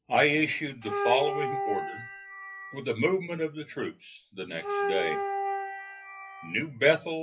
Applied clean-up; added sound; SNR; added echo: classical method WPE with log-MMSE.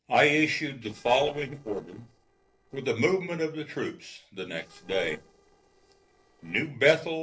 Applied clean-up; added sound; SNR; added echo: neural separator model SepFormer DNS4.